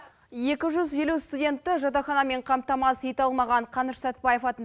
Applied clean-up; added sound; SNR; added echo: none; none; none; none.